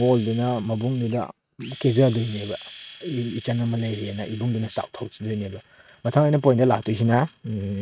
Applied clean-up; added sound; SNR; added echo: neural mask model RNNoise.